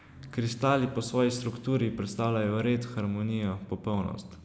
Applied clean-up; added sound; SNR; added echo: none; none; none; none.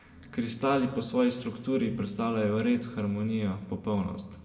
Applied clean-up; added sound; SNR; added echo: none; none; none; reverberation time 1.1 s.